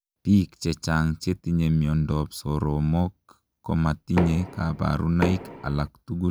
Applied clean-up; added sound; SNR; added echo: none; Knock; 8 dB; none.